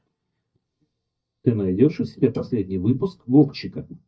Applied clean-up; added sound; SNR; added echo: neural mask model DeepFilterNet 3.